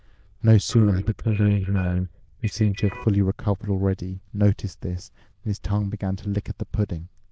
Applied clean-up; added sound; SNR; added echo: neural diffusion model UNIVERSE++.